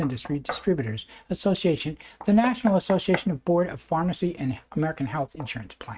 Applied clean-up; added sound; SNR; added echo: neural mask model RNNoise.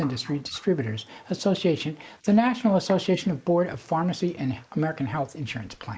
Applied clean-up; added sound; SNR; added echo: neural mask model Resemble Enhance denoiser.